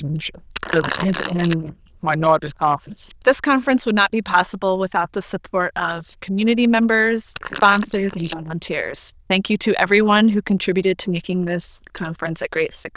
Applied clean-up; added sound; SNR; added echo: neural diffusion model UNIVERSE++.